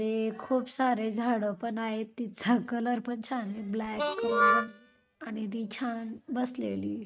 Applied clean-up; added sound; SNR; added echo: neural mask model RNNoise.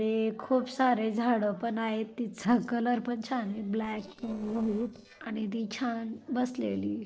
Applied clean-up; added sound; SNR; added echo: neural separator model SepFormer DNS4.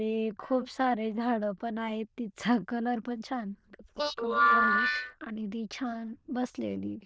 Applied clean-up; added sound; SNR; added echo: neural diffusion model UNIVERSE++.